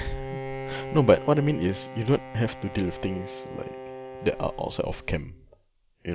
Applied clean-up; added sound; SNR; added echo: none; Bowed string instrument; 11 dB; none.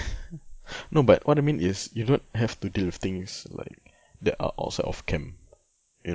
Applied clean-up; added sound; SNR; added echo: none; none; none; none.